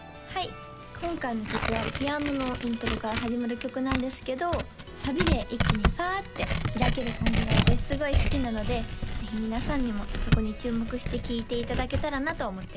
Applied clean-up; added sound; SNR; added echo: none; Tearing; -2 dB; none.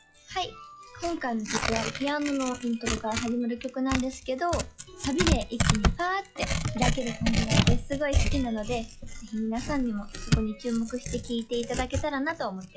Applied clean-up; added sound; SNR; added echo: classical method log-MMSE.